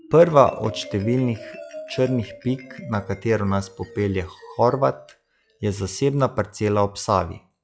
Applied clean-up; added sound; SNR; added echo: classical method log-MMSE.